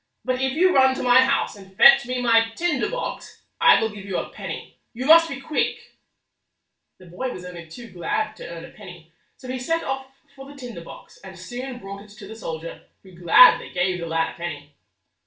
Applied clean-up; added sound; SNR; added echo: none; none; none; reverberation time 0.3 s.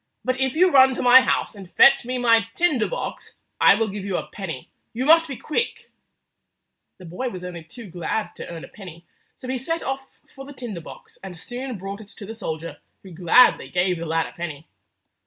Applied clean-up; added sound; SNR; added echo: none; none; none; none.